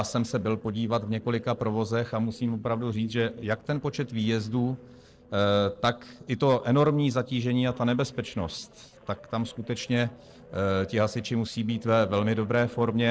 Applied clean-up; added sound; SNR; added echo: neural separator model SepFormer DNS4.